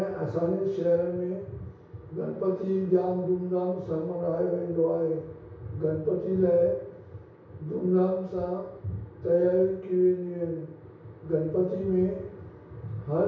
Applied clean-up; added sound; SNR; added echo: none; none; none; reverberation time 0.6 s.